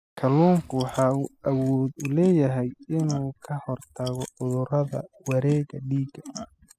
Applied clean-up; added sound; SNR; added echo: classical method spectral subtraction.